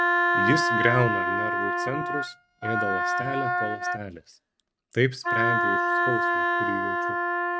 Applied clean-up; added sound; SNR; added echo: neural mask model RNNoise.